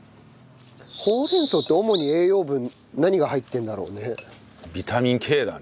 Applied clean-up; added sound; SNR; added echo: none; Bird vocalization, bird call, bird song; 11 dB; none.